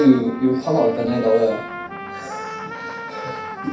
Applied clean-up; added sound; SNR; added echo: none; Trumpet; 12 dB; reverberation time 0.6 s.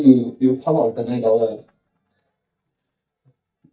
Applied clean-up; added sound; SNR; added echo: neural mask model DeepFilterNet 3.